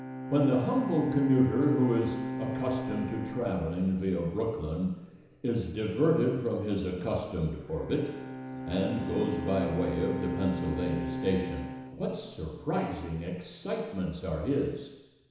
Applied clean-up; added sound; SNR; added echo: none; Bowed string instrument; 8 dB; reverberation time 1.0 s.